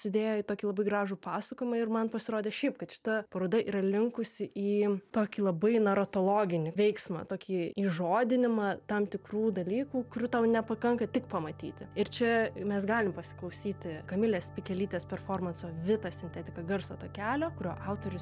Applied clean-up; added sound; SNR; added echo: none; none; none; none.